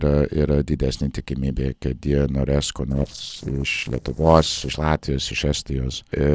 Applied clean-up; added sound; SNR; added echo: neural separator model SepFormer DNS4.